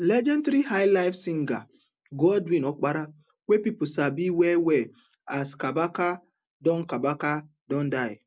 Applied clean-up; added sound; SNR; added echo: none; none; none; none.